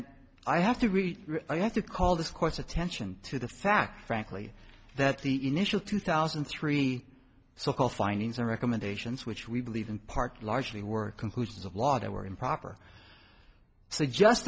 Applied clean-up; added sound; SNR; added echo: none; none; none; none.